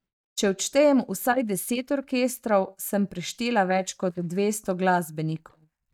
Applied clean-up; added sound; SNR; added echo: neural mask model DeepFilterNet 3.